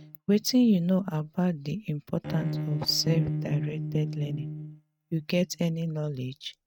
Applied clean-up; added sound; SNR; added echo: neural mask model RNNoise.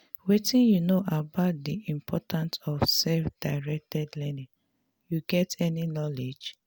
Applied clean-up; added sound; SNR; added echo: none; none; none; none.